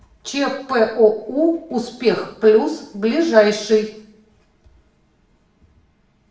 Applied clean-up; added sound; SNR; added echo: none; none; none; reverberation time 0.6 s.